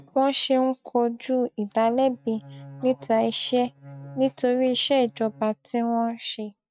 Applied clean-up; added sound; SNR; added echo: neural mask model RNNoise.